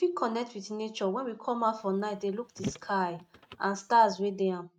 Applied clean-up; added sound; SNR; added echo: neural mask model RNNoise.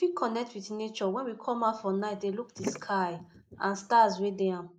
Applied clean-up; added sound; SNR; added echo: neural mask model Resemble Enhance denoiser.